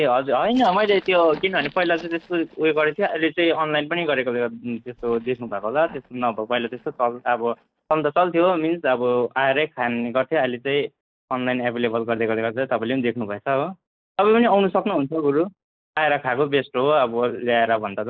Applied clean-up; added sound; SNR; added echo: neural mask model DeepFilterNet 3.